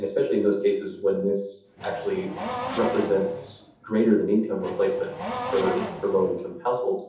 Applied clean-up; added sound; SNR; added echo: none; Race car, auto racing / Accelerating, revving, vroom; 9 dB; reverberation time 0.5 s.